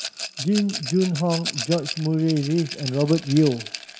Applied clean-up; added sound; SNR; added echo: none; Rattle; 11 dB; none.